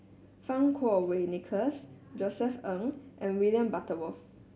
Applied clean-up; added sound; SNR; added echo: none; none; none; none.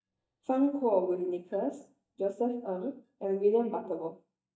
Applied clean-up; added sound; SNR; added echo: neural mask model DeepFilterNet 3.